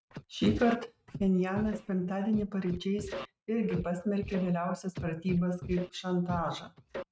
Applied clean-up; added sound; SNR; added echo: neural mask model RNNoise.